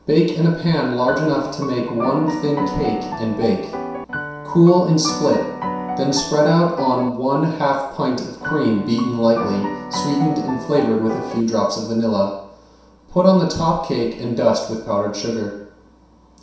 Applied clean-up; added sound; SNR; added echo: none; Piano; 8 dB; reverberation time 0.7 s.